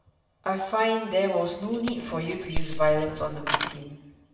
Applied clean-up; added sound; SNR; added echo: none; Keys jangling; 2 dB; reverberation time 1.0 s.